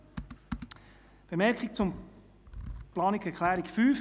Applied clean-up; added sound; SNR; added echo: none; Computer keyboard; 14 dB; none.